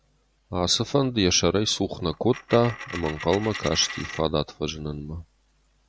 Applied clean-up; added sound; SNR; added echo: none; Coin (dropping); 11 dB; none.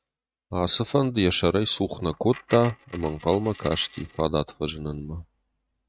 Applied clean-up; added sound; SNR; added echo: neural mask model RNNoise.